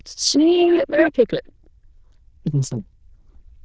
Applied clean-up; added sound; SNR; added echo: neural diffusion model UNIVERSE++.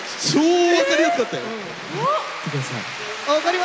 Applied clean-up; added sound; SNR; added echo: none; none; none; none.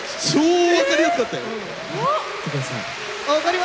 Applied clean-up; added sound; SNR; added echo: none; Alarm; 15 dB; none.